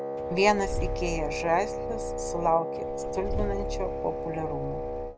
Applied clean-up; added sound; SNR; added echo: none; Engine starting / Car + Wind instrument, woodwind instrument; 1 dB; none.